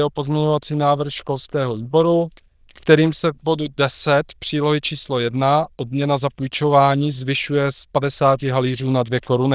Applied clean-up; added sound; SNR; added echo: neural diffusion model UNIVERSE++.